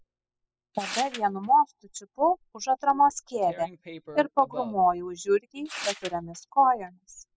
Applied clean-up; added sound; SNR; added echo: classical method spectral subtraction.